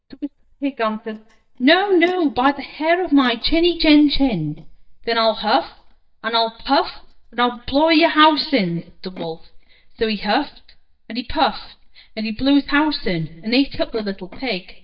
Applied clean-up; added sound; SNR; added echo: neural mask model DeepFilterNet 3.